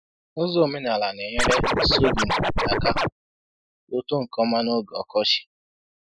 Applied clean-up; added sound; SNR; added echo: classical method Wiener filter.